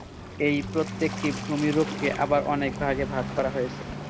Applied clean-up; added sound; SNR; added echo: none; Waves, surf; 7 dB; none.